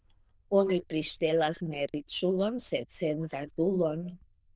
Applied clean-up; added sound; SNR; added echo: neural diffusion model UNIVERSE++.